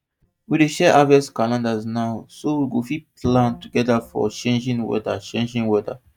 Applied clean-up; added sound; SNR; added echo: neural mask model DeepFilterNet 3.